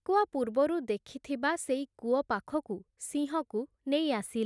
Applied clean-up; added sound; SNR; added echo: none; none; none; none.